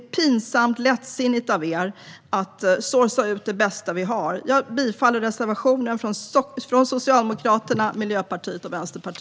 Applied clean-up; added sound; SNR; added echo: none; none; none; none.